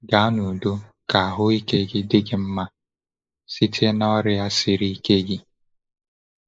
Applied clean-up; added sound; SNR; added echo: neural mask model Resemble Enhance denoiser.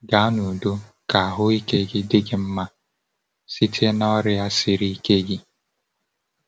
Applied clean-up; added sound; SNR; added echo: none; none; none; none.